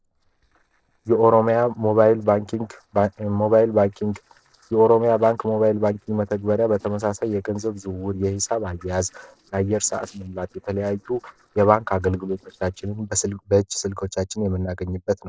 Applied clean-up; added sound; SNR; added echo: neural separator model SepFormer DNS4.